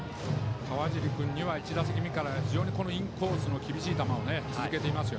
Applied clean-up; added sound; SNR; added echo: none; none; none; none.